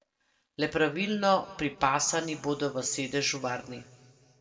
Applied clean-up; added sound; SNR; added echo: none; none; none; reverberation time 1.3 s.